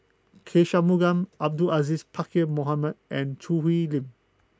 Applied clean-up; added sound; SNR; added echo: none; none; none; none.